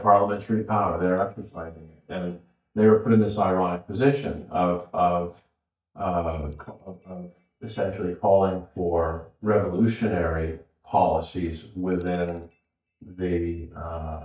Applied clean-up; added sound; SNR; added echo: neural mask model DeepFilterNet 3.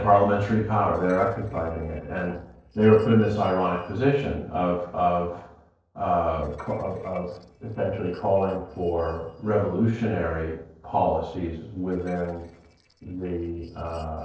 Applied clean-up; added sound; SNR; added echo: neural separator model SepFormer DNS4.